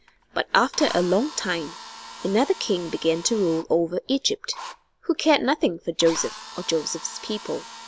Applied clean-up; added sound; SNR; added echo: none; Drill; 16 dB; none.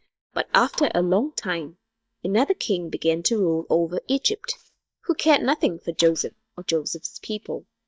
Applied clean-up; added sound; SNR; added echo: neural mask model DeepFilterNet 3.